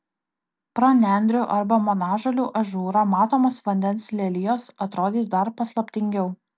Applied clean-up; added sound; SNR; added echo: none; none; none; none.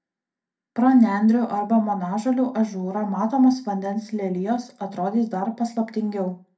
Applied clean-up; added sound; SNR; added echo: none; none; none; reverberation time 0.3 s.